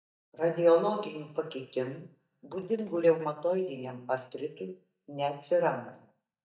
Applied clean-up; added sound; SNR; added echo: neural mask model DeepFilterNet 3.